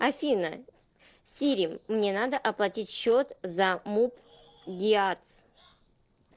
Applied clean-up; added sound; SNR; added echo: neural separator model SepFormer DNS4.